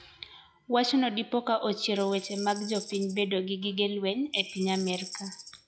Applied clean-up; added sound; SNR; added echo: classical method log-MMSE.